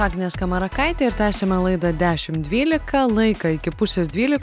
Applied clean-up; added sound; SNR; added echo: none; none; none; none.